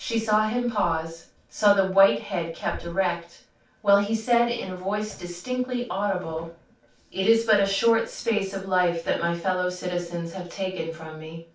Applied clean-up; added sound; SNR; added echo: none; none; none; reverberation time 0.2 s.